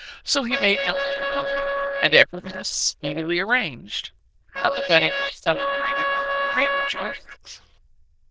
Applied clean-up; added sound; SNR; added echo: neural diffusion model UNIVERSE++.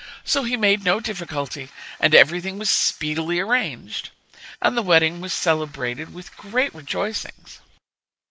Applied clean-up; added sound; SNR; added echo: neural mask model Resemble Enhance denoiser.